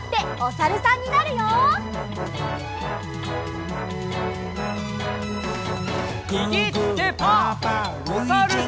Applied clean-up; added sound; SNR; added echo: none; none; none; none.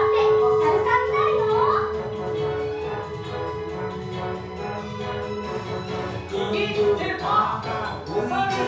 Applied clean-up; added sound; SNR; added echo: none; Chink, clink; 1 dB; reverberation time 0.6 s.